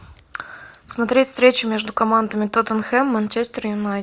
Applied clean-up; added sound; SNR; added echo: none; none; none; none.